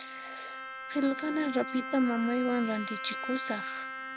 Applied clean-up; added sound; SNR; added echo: none; Bowed string instrument; 7 dB; none.